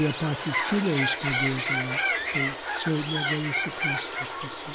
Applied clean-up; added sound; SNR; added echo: none; Bird; -1 dB; none.